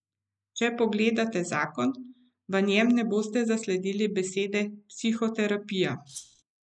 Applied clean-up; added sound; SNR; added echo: neural mask model Resemble Enhance denoiser.